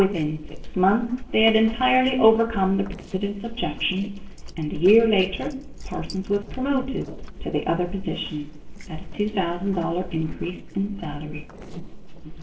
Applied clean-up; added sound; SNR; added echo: neural separator model SepFormer DNS4.